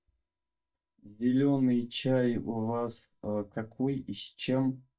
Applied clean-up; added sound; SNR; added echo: neural mask model DeepFilterNet 3.